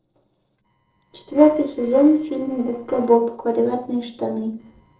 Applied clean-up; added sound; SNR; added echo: neural separator model SepFormer DNS4.